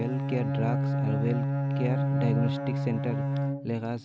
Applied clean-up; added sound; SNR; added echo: none; Bowed string instrument; -5 dB; none.